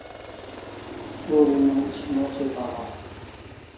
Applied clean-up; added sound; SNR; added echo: none; Aircraft; 12 dB; reverberation time 0.7 s.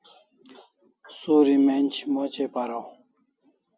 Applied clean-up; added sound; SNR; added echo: none; none; none; none.